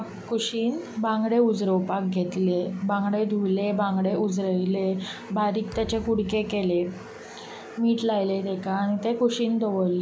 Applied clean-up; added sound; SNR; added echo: none; Thump, thud; 20 dB; none.